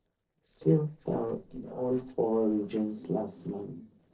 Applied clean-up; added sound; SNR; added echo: neural separator model SepFormer DNS4.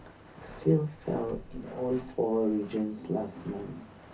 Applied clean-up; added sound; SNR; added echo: none; Walk, footsteps; 18 dB; reverberation time 0.3 s.